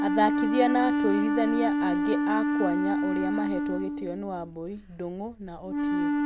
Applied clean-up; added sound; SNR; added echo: none; Wind instrument, woodwind instrument; -4 dB; none.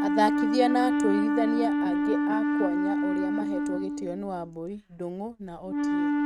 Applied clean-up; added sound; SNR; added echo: neural mask model RNNoise.